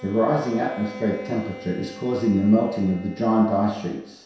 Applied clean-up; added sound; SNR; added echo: none; Bowed string instrument; 18 dB; reverberation time 0.7 s.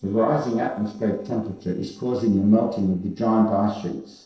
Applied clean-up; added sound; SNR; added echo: neural separator model SepFormer DNS4.